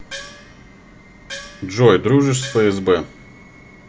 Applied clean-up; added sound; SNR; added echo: none; Gong; 18 dB; none.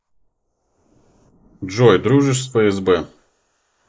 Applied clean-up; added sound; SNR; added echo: neural mask model Resemble Enhance denoiser.